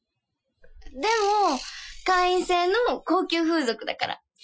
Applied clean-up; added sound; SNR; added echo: classical method Wiener filter.